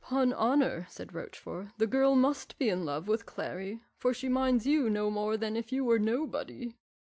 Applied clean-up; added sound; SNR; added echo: none; none; none; none.